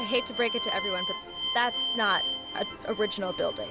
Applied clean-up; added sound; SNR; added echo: none; Bowed string instrument; 3 dB; none.